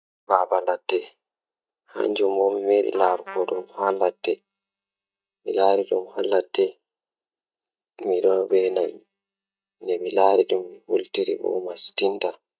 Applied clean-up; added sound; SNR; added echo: neural mask model DeepFilterNet 3.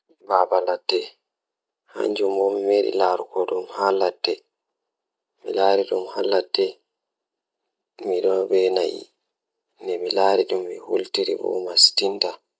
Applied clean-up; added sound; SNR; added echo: none; none; none; none.